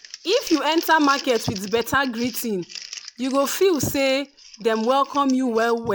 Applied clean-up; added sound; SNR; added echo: none; Crumpling, crinkling; 17 dB; none.